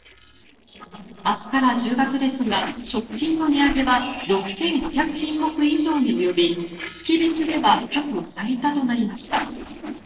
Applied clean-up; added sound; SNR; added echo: neural separator model SepFormer DNS4.